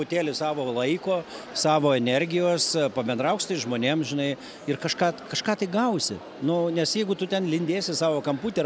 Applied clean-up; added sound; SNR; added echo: none; none; none; none.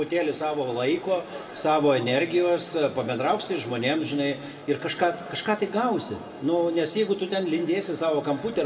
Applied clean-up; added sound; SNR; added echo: none; none; none; reverberation time 1.4 s.